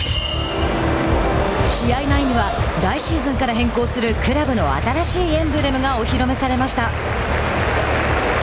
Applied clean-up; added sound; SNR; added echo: none; none; none; none.